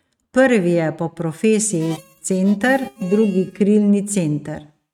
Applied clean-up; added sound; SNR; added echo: neural mask model RNNoise.